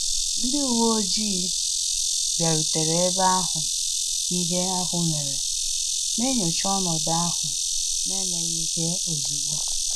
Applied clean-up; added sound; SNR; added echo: none; Insect; -4 dB; none.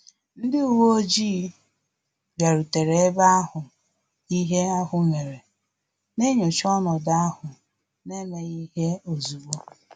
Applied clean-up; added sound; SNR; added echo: none; none; none; none.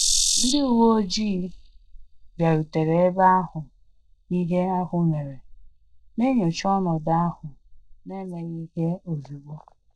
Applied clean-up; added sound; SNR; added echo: neural mask model DeepFilterNet 3.